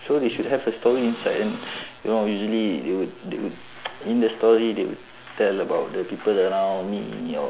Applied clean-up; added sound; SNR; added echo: none; Printer; 15 dB; none.